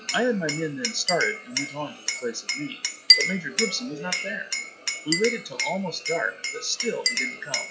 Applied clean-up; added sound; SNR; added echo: classical method log-MMSE.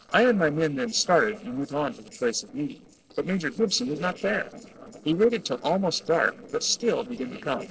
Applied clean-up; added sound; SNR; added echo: neural separator model SepFormer DNS4.